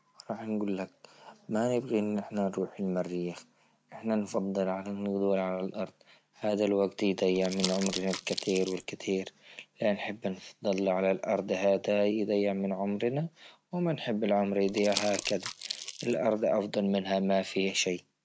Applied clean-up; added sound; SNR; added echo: none; Crumpling, crinkling; 8 dB; none.